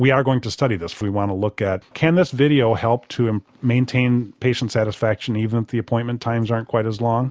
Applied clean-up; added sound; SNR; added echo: none; none; none; none.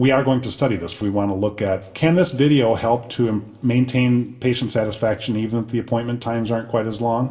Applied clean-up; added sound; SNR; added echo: none; none; none; reverberation time 1.2 s.